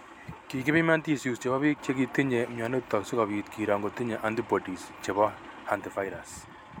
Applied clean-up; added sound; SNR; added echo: none; none; none; none.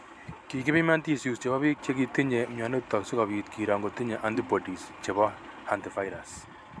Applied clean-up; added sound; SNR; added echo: none; Bowed string instrument; 17 dB; none.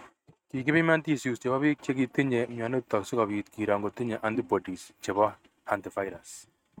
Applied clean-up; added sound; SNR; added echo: neural mask model RNNoise.